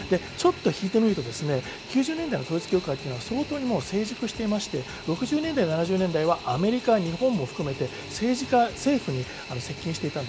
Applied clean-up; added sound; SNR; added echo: none; Fixed-wing aircraft, airplane; 14 dB; none.